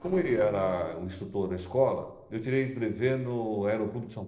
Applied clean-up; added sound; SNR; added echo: neural separator model SepFormer DNS4.